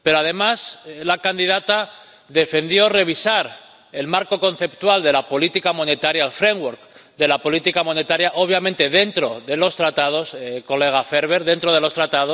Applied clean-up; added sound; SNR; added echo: none; none; none; none.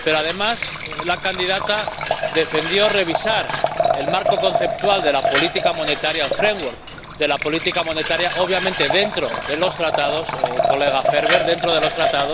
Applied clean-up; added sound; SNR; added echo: none; Glass + Liquid; 1 dB; none.